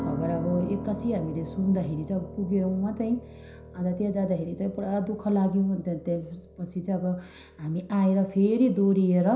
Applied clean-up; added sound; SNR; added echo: none; Piano; 14 dB; reverberation time 0.5 s.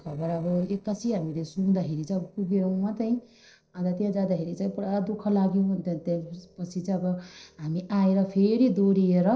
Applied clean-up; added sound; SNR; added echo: neural separator model SepFormer DNS4.